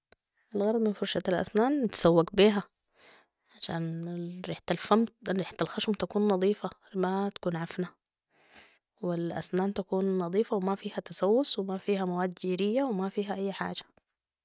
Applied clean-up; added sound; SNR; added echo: none; none; none; none.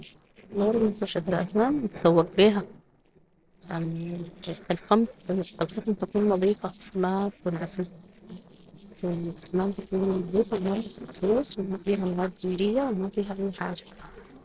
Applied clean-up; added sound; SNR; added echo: neural separator model SepFormer DNS4.